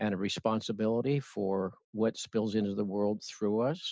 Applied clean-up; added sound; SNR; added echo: none; none; none; none.